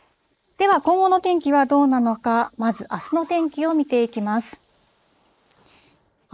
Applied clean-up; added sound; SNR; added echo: neural mask model Resemble Enhance denoiser.